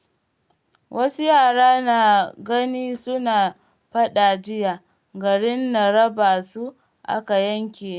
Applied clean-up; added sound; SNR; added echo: none; none; none; none.